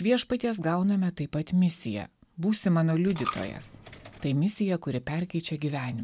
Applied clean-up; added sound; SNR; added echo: none; Coin (dropping); 16 dB; none.